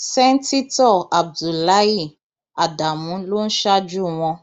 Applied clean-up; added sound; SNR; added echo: none; none; none; none.